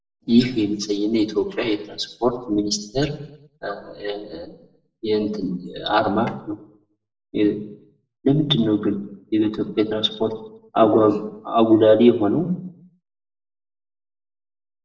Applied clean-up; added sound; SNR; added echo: neural separator model SepFormer DNS4.